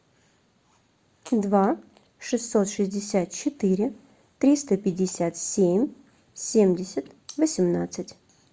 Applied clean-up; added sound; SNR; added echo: none; none; none; none.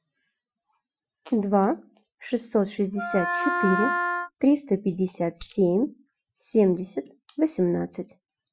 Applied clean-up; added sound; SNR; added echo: classical method Wiener filter.